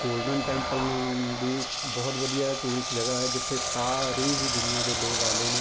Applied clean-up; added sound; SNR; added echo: none; Engine; 0 dB; none.